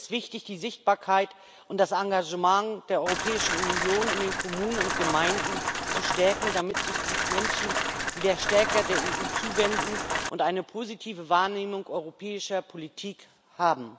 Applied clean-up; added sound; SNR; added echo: none; Rain; 0 dB; none.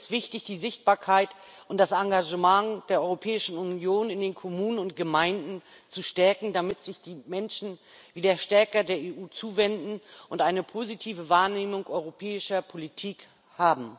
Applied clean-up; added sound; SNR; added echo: none; none; none; none.